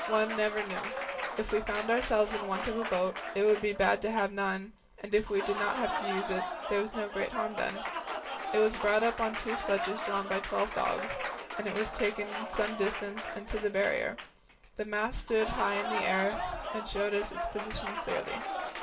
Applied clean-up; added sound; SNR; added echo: none; Applause; 5 dB; reverberation time 0.2 s.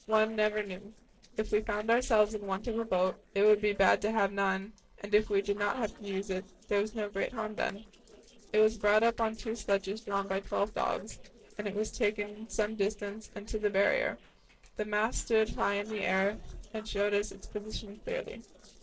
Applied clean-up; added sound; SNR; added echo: neural separator model SepFormer DNS4.